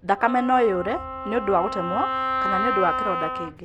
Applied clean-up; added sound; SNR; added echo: none; Wind instrument, woodwind instrument; 3 dB; none.